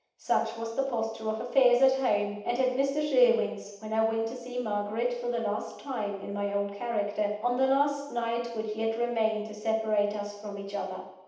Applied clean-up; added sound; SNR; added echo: none; none; none; reverberation time 0.8 s.